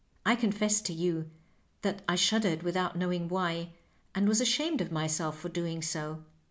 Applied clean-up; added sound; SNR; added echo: none; none; none; none.